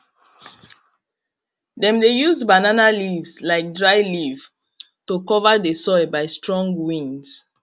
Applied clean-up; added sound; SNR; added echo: none; none; none; none.